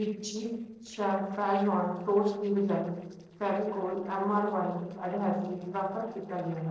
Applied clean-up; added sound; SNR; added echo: neural separator model SepFormer DNS4.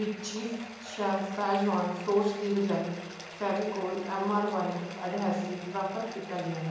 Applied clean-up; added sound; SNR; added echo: none; Bathtub (filling or washing); 14 dB; reverberation time 1.0 s.